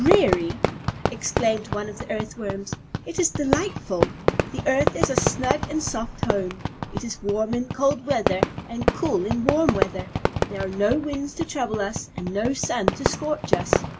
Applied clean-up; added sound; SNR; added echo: none; Fireworks; 1 dB; none.